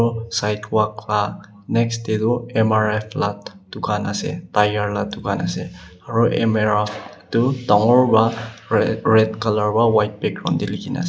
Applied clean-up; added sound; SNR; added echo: none; none; none; none.